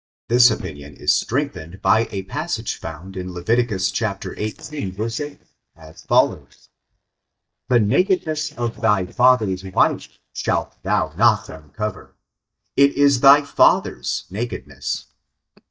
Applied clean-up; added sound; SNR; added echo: neural mask model DeepFilterNet 3.